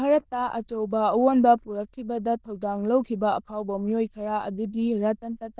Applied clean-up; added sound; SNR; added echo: neural diffusion model UNIVERSE++.